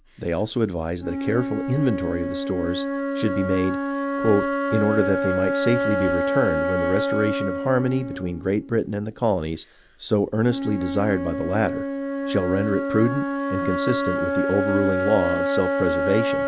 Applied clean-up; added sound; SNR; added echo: none; Wind instrument, woodwind instrument; 1 dB; none.